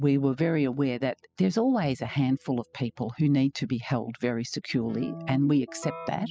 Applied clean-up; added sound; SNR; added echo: classical method spectral subtraction.